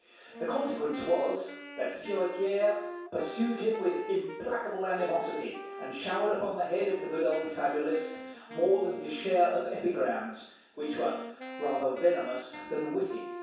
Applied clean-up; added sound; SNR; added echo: none; Wind instrument, woodwind instrument; 13 dB; reverberation time 0.7 s.